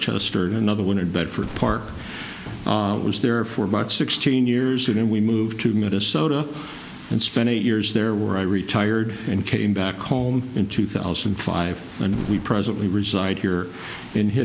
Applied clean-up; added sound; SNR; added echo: none; Glass; 17 dB; none.